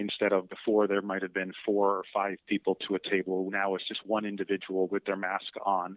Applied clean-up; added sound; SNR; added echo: none; none; none; none.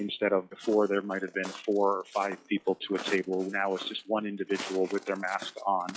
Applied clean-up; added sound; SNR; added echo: classical method log-MMSE.